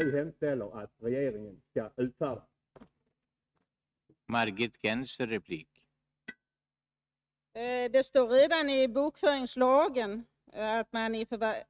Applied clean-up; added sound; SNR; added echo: neural mask model RNNoise.